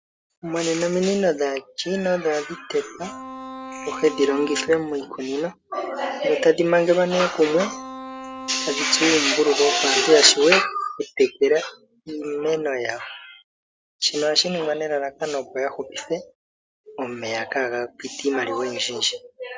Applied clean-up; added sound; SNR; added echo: none; Bowed string instrument; 13 dB; none.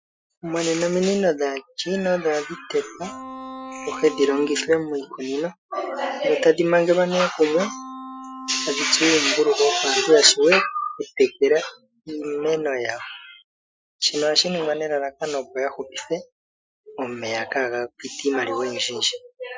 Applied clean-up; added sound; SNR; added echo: classical method Wiener filter.